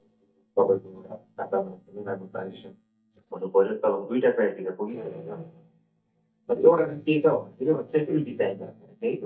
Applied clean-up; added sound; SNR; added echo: neural mask model DeepFilterNet 3.